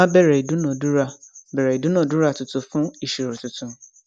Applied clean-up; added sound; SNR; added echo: none; none; none; none.